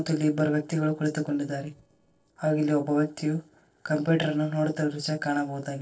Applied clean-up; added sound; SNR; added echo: neural separator model SepFormer DNS4.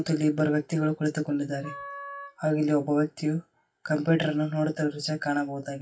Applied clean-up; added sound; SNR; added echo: classical method WPE with log-MMSE.